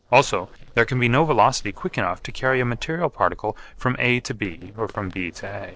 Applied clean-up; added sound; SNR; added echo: neural separator model SepFormer DNS4.